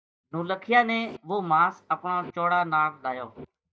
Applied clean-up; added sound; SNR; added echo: neural mask model DeepFilterNet 3.